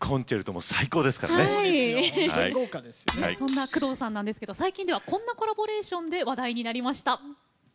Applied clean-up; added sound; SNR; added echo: none; Shatter; 7 dB; none.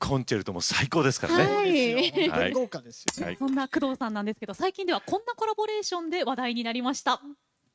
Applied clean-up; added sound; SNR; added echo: neural mask model RNNoise.